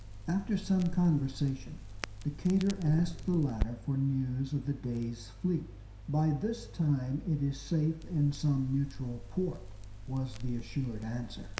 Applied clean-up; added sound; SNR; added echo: none; Crackle; 10 dB; reverberation time 0.7 s.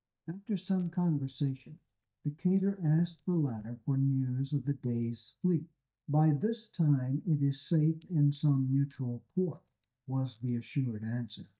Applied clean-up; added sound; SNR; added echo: neural mask model DeepFilterNet 3.